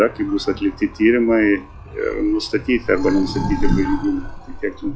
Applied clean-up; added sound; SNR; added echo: classical method log-MMSE.